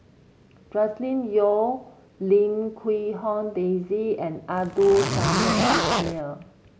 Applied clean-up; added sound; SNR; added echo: none; Zipper (clothing); -1 dB; none.